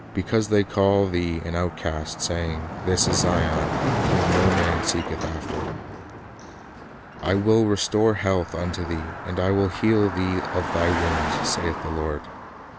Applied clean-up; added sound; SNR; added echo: none; Car passing by; 4 dB; none.